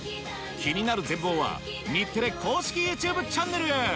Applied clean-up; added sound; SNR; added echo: none; none; none; none.